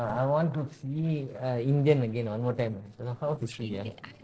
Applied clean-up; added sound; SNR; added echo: neural separator model SepFormer DNS4.